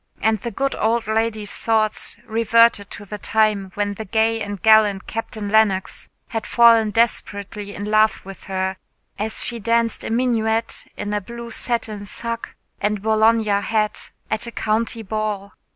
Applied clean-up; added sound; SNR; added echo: none; none; none; none.